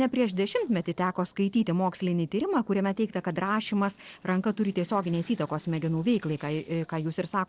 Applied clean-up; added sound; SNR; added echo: neural separator model SepFormer DNS4.